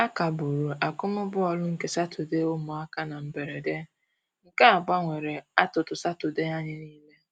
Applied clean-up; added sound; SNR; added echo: none; none; none; none.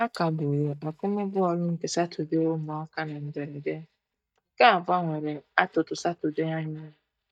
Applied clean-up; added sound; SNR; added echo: neural mask model DeepFilterNet 3.